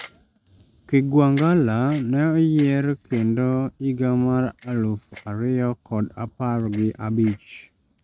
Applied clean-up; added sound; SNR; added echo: neural mask model RNNoise.